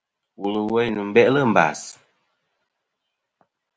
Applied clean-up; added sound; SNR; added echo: none; none; none; none.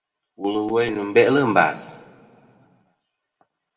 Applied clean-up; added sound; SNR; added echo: none; none; none; reverberation time 1.2 s.